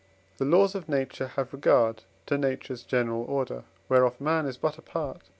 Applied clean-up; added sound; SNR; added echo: none; none; none; none.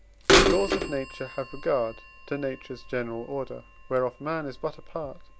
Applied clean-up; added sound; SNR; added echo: none; Bird vocalization, bird call, bird song / Telephone; -2 dB; none.